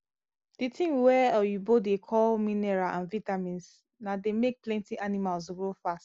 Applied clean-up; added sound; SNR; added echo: none; none; none; none.